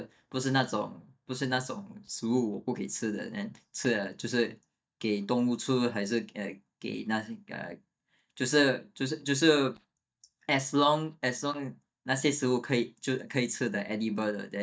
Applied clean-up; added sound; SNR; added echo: neural mask model DeepFilterNet 3.